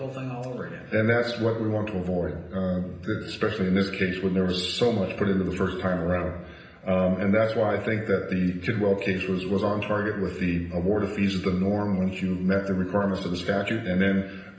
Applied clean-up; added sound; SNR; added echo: none; none; none; reverberation time 0.9 s.